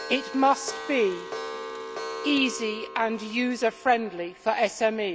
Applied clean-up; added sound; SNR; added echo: none; Clock; 11 dB; none.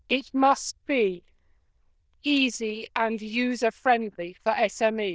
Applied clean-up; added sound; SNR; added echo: neural diffusion model UNIVERSE++.